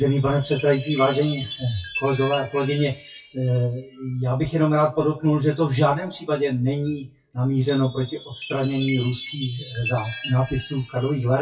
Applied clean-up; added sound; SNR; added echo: classical method WPE with log-MMSE.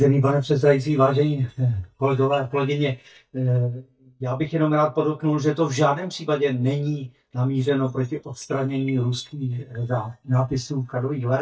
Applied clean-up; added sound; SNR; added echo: neural mask model DeepFilterNet 3.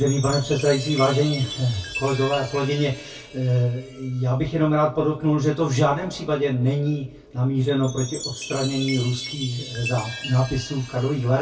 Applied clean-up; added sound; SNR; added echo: none; Chime; 14 dB; reverberation time 0.2 s.